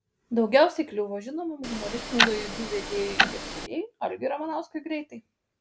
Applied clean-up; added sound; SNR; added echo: none; Tick-tock; -1 dB; none.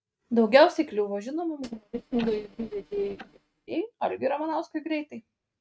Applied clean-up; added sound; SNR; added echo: neural mask model RNNoise.